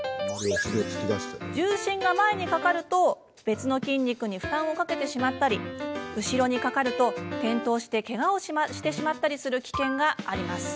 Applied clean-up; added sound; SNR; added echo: none; none; none; none.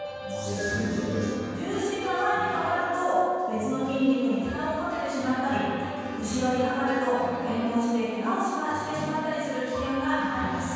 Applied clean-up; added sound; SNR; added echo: none; none; none; reverberation time 2.1 s.